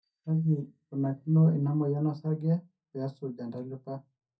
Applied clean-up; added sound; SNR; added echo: neural mask model DeepFilterNet 3.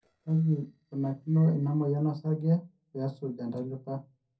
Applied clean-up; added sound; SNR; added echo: neural separator model SepFormer DNS4.